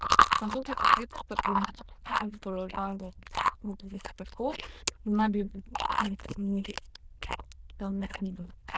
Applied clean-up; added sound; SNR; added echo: neural diffusion model UNIVERSE++.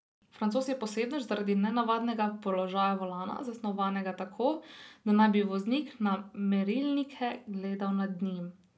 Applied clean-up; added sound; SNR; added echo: none; none; none; none.